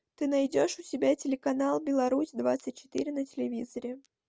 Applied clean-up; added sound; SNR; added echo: none; none; none; none.